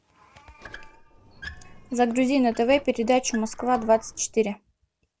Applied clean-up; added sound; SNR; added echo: none; Squeak; 19 dB; none.